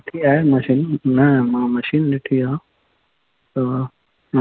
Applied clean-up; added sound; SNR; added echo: none; none; none; none.